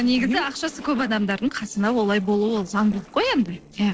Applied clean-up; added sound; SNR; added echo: neural separator model SepFormer DNS4.